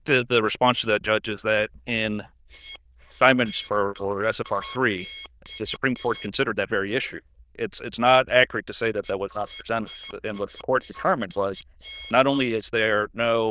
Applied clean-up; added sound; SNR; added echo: neural diffusion model UNIVERSE++.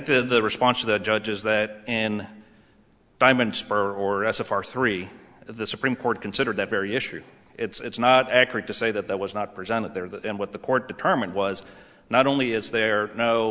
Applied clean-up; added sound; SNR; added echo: none; none; none; none.